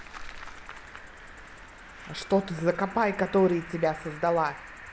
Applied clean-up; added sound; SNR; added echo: none; Cricket; 14 dB; none.